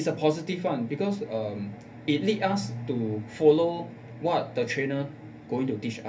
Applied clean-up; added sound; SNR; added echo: none; none; none; reverberation time 0.3 s.